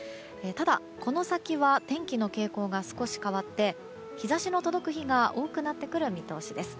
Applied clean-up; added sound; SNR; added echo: none; none; none; none.